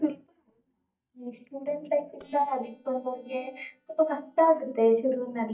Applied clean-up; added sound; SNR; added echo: neural mask model DeepFilterNet 3.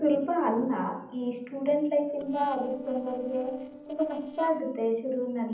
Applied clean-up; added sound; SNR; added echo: neural separator model SepFormer DNS4.